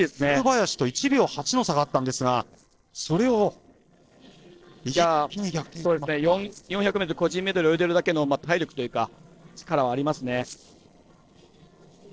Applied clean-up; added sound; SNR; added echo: neural separator model SepFormer DNS4.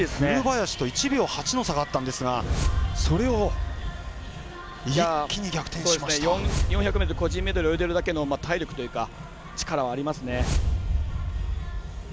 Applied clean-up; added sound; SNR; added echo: none; Whoosh, swoosh, swish; 2 dB; none.